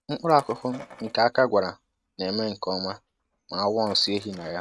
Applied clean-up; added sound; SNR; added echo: neural mask model RNNoise.